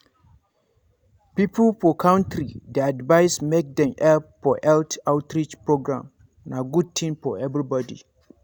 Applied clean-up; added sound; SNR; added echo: none; none; none; none.